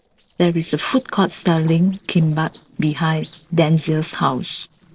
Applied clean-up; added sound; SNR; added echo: neural separator model SepFormer DNS4.